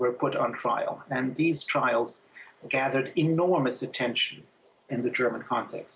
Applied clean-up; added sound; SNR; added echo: none; none; none; none.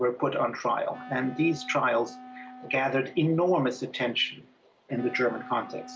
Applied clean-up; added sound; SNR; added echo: none; Wind instrument, woodwind instrument; 18 dB; none.